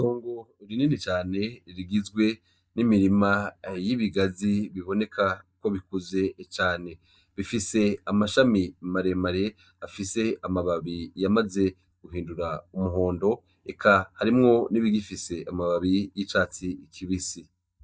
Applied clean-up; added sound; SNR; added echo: neural mask model DeepFilterNet 3.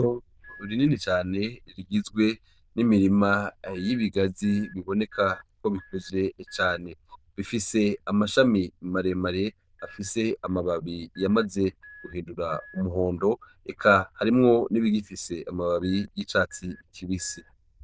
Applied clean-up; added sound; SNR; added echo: neural diffusion model UNIVERSE++.